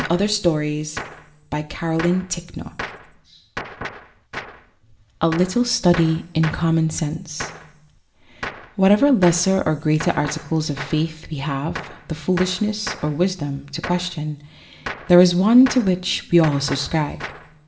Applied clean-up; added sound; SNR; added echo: none; Gunshot, gunfire; 14 dB; reverberation time 0.5 s.